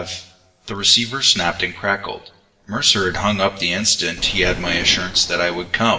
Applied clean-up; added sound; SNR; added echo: none; Thunder; 10 dB; reverberation time 0.7 s.